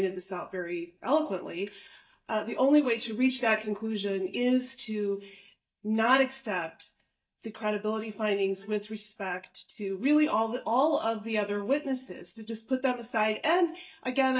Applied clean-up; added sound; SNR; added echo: neural mask model DeepFilterNet 3.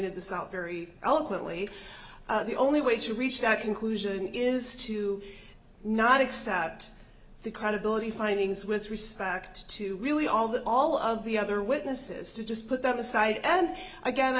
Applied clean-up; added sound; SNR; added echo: none; none; none; none.